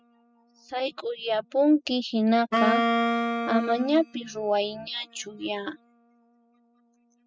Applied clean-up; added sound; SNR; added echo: classical method spectral subtraction.